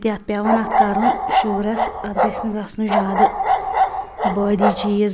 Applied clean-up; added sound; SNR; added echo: none; Bark; -3 dB; none.